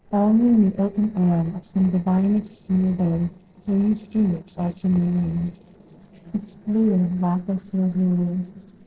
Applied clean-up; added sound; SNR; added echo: neural separator model SepFormer DNS4.